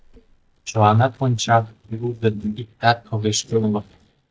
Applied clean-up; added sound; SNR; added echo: neural mask model DeepFilterNet 3.